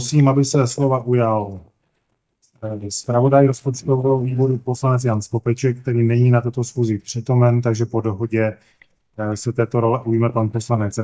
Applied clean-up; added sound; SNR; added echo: neural mask model DeepFilterNet 3.